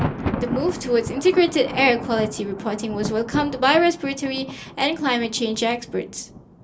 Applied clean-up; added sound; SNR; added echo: none; Thunder; 9 dB; reverberation time 0.2 s.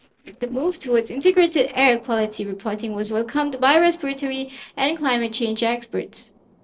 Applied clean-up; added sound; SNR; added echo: neural separator model SepFormer DNS4.